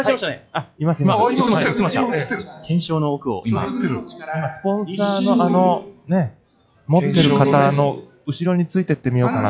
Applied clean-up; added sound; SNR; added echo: classical method log-MMSE.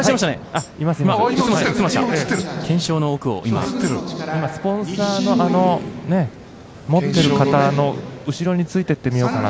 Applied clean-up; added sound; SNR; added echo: none; Tambourine; 19 dB; none.